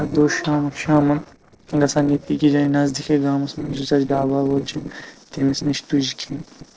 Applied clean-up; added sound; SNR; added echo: neural separator model SepFormer DNS4.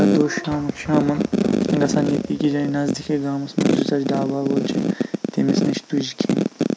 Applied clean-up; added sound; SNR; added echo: none; Squeak / Thump, thud; 19 dB; none.